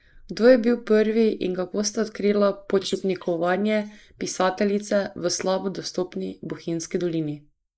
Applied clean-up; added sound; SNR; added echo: neural mask model Resemble Enhance denoiser.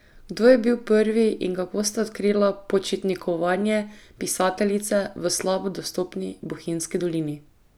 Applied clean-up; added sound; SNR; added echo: none; none; none; none.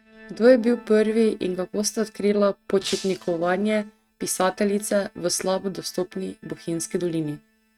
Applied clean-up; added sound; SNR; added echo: neural mask model RNNoise.